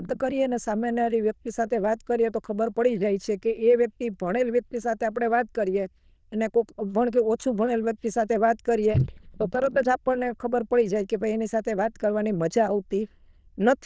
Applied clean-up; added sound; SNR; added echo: neural diffusion model UNIVERSE++.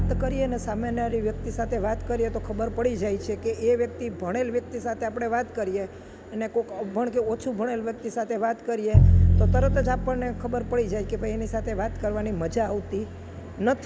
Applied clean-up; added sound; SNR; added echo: none; Bowed string instrument; 0 dB; none.